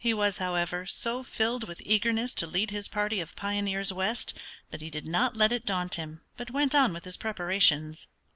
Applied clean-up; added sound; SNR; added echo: none; none; none; none.